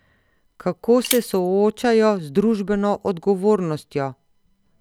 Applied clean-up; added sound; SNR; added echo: none; Shatter; 13 dB; none.